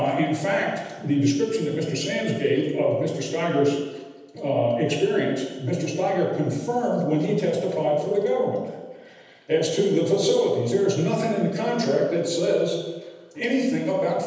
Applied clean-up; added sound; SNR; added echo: none; none; none; reverberation time 1.1 s.